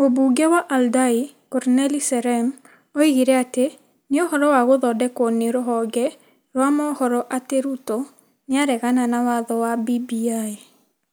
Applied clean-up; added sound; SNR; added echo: none; none; none; none.